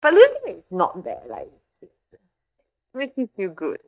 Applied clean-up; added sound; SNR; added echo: neural mask model DeepFilterNet 3.